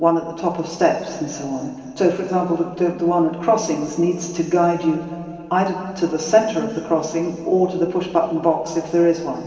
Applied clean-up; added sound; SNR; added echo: none; none; none; reverberation time 2.4 s.